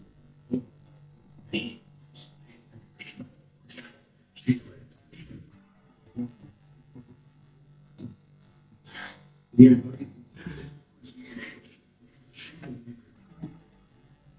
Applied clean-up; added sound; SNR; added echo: neural mask model DeepFilterNet 3.